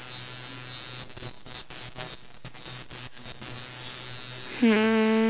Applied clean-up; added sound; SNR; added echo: none; none; none; none.